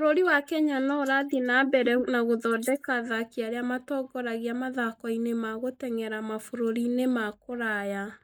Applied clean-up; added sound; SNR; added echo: neural mask model Resemble Enhance denoiser.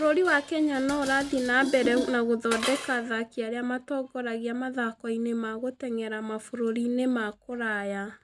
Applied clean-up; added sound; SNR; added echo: none; Dishes, pots, and pans; 13 dB; none.